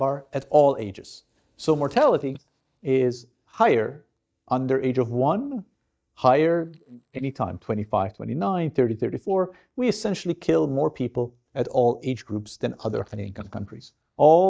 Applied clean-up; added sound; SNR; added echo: neural mask model DeepFilterNet 3.